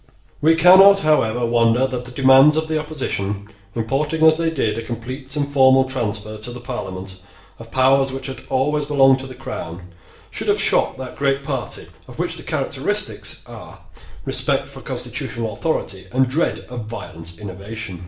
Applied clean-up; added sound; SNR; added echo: none; none; none; reverberation time 0.5 s.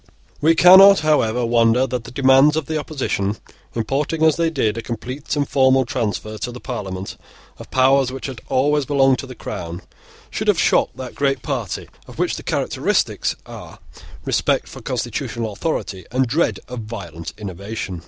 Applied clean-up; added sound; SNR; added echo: none; none; none; none.